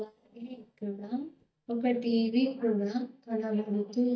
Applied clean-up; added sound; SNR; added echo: neural mask model DeepFilterNet 3.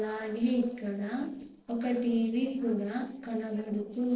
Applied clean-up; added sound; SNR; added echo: neural separator model SepFormer DNS4.